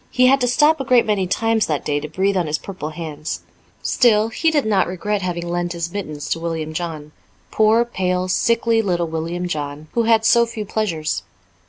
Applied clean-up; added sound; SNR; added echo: none; none; none; none.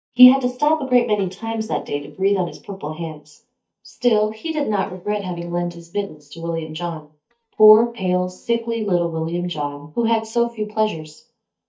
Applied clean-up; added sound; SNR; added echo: neural mask model DeepFilterNet 3.